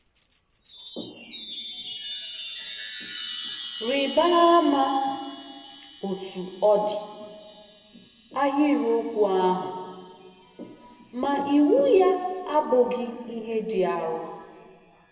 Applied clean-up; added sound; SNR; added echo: none; Chime; 16 dB; reverberation time 1.8 s.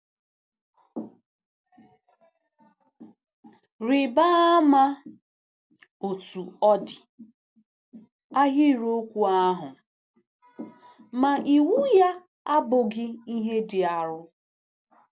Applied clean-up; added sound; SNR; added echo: none; none; none; none.